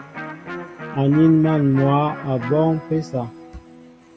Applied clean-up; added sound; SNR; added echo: none; Electric guitar; 14 dB; none.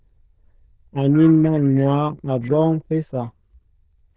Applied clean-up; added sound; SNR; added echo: neural diffusion model UNIVERSE++.